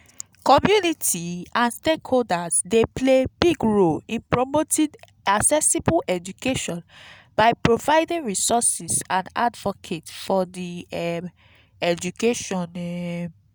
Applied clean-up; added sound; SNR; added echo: none; none; none; none.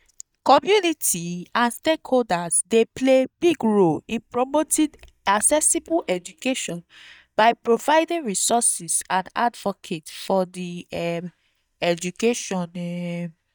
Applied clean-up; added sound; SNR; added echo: neural mask model DeepFilterNet 3.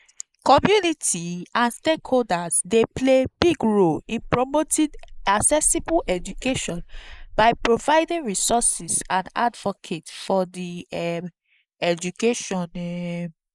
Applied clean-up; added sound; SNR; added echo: neural mask model Resemble Enhance denoiser.